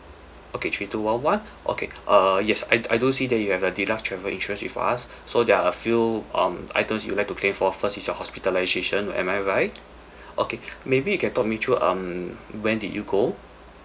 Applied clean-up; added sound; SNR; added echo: none; none; none; none.